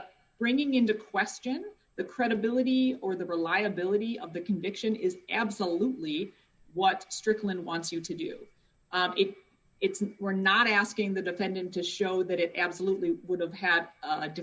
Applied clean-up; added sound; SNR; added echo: none; none; none; none.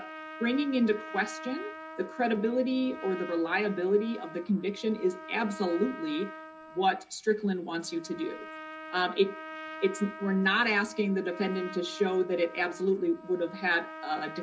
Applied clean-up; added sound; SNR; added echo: none; Trumpet; 14 dB; reverberation time 0.3 s.